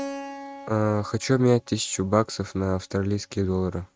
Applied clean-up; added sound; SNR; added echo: neural mask model RNNoise.